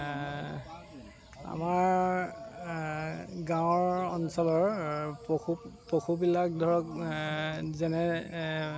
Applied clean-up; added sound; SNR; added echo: none; none; none; none.